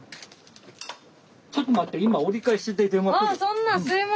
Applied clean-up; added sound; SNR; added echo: none; none; none; none.